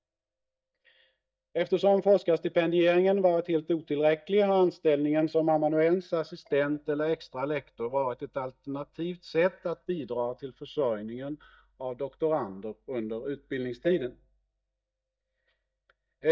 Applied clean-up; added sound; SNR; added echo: neural mask model DeepFilterNet 3.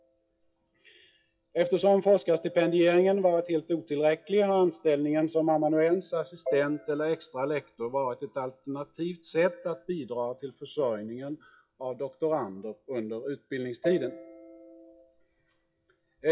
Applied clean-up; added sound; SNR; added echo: classical method WPE with log-MMSE.